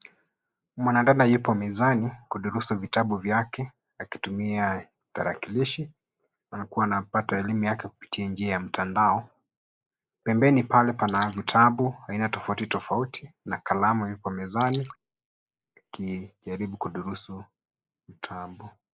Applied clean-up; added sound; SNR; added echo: neural mask model Resemble Enhance denoiser.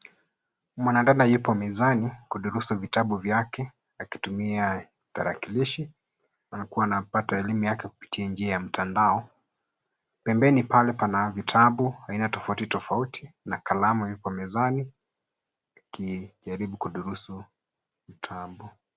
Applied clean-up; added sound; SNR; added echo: none; none; none; none.